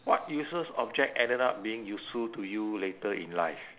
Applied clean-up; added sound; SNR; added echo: none; none; none; none.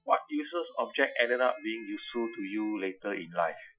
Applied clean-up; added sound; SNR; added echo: classical method Wiener filter.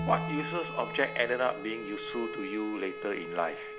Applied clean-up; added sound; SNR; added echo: none; Bowed string instrument + Bowed string instrument; 6 dB; none.